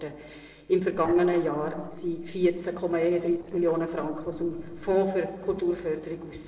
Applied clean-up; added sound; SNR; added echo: neural separator model SepFormer DNS4.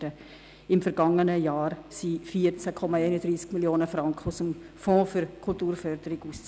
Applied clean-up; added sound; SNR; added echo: none; none; none; none.